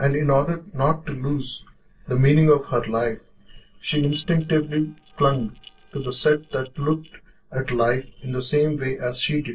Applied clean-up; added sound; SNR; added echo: neural separator model SepFormer DNS4.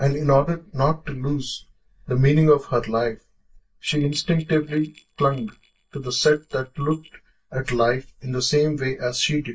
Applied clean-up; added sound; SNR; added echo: neural mask model DeepFilterNet 3.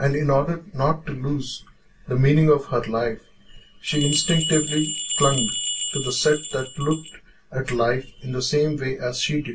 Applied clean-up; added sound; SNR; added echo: none; Bell; 4 dB; reverberation time 0.2 s.